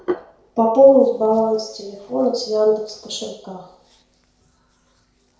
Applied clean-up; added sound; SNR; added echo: none; Hands; 18 dB; reverberation time 0.6 s.